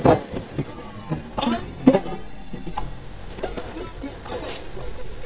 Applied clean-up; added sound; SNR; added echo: neural mask model DeepFilterNet 3.